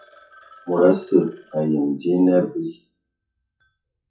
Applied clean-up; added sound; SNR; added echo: classical method WPE with log-MMSE.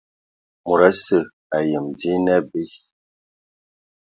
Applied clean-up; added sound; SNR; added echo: none; none; none; none.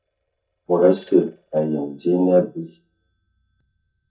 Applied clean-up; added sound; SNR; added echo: neural mask model DeepFilterNet 3.